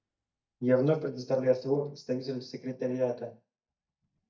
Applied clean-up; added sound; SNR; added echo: neural mask model DeepFilterNet 3.